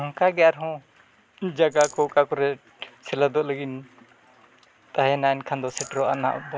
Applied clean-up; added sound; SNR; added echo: none; Rattle; 15 dB; none.